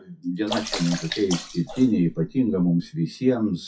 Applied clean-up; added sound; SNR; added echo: classical method WPE with log-MMSE.